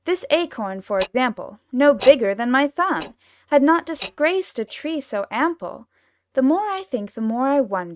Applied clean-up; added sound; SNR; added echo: neural mask model RNNoise.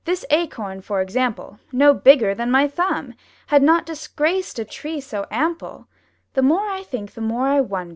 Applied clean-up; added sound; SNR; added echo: none; none; none; none.